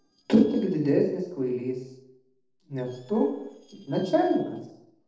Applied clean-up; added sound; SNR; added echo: neural separator model SepFormer DNS4.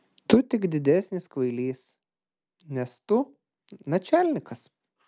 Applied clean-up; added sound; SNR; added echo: none; none; none; none.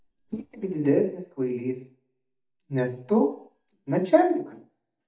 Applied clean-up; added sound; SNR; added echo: neural mask model DeepFilterNet 3.